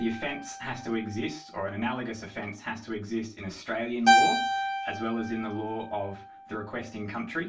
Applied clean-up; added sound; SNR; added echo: none; Keyboard (musical); -2 dB; reverberation time 0.3 s.